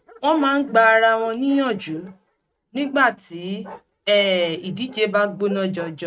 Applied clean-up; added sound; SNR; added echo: neural mask model RNNoise.